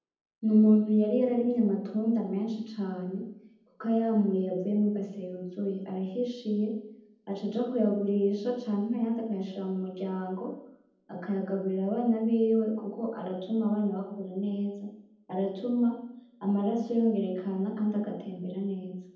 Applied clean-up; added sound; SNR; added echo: none; none; none; reverberation time 0.8 s.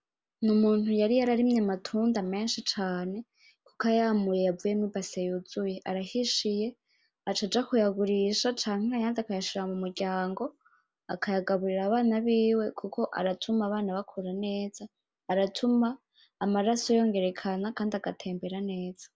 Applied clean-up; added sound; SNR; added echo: none; none; none; none.